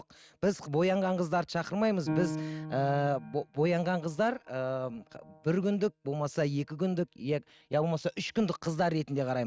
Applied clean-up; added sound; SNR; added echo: neural mask model RNNoise.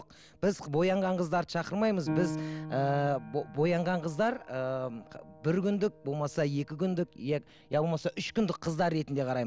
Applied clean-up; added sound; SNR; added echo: none; Piano; 13 dB; none.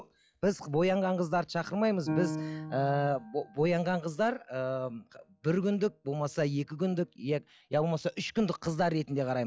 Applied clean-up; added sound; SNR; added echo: classical method log-MMSE.